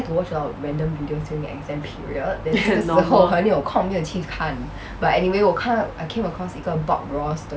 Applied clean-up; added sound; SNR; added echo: none; none; none; none.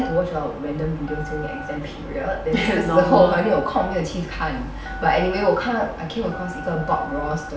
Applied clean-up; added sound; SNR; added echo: none; Telephone; 15 dB; reverberation time 0.5 s.